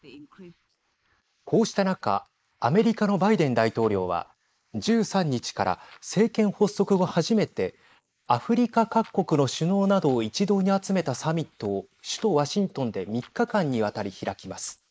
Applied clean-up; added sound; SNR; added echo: neural mask model Resemble Enhance denoiser.